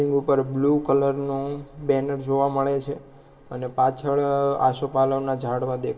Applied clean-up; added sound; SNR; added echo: none; none; none; reverberation time 2.6 s.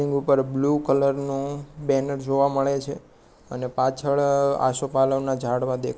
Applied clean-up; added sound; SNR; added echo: none; none; none; none.